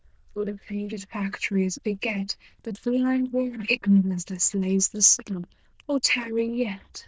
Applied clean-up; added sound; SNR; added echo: neural diffusion model UNIVERSE++.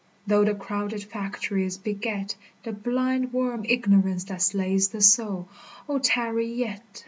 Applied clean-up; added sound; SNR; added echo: none; none; none; none.